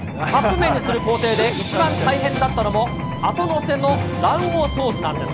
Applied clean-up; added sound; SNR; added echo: none; Mechanisms; 7 dB; none.